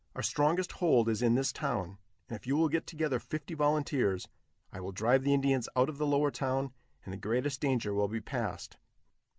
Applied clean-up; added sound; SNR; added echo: none; none; none; none.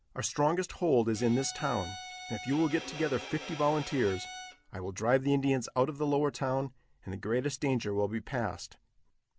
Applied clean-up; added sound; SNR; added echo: none; Bowed string instrument; 12 dB; none.